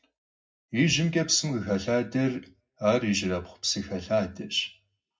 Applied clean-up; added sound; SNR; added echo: none; none; none; reverberation time 0.4 s.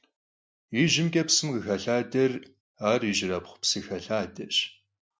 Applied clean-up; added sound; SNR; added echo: none; none; none; none.